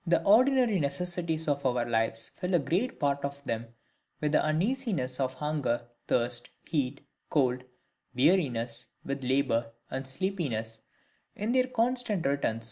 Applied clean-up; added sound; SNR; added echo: none; none; none; none.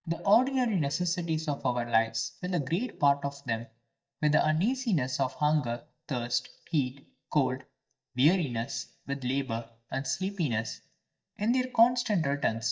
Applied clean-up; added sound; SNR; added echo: neural mask model DeepFilterNet 3.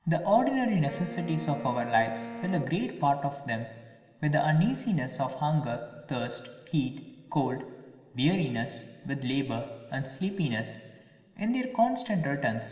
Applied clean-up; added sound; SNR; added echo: none; Wind instrument, woodwind instrument; 12 dB; reverberation time 2.2 s.